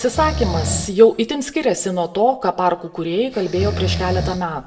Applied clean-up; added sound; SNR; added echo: none; Breathing; 8 dB; reverberation time 0.5 s.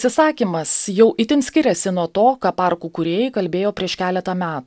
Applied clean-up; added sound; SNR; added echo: none; none; none; none.